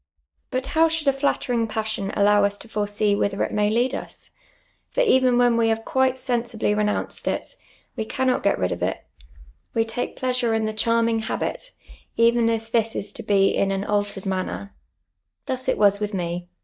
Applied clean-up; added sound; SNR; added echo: neural mask model DeepFilterNet 3.